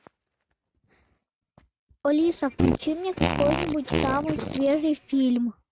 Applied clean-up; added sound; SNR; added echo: neural mask model RNNoise.